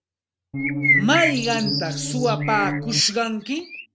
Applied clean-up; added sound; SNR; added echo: none; Musical instrument + Bird; 1 dB; none.